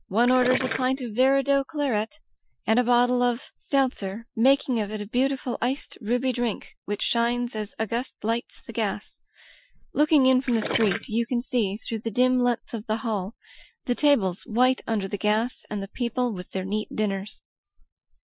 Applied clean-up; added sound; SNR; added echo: classical method Wiener filter.